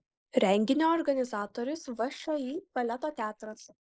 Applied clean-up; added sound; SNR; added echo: neural mask model Resemble Enhance denoiser.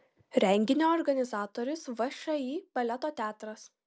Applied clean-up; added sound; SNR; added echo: none; none; none; none.